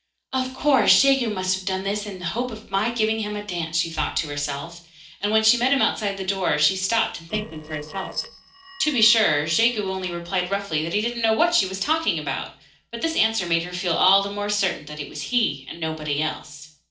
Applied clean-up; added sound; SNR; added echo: neural separator model SepFormer DNS4.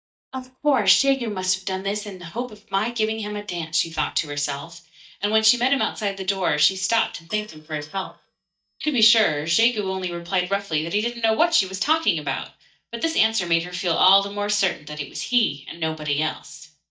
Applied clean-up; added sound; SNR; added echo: neural mask model DeepFilterNet 3.